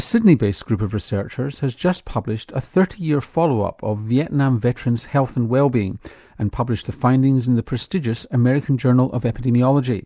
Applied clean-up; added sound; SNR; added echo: none; none; none; none.